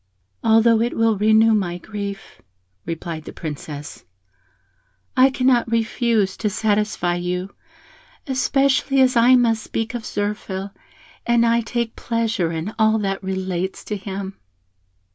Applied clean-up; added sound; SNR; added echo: none; none; none; none.